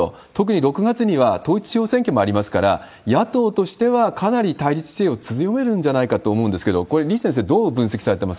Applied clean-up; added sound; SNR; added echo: none; none; none; none.